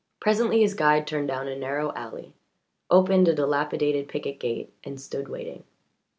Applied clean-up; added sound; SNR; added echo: none; none; none; none.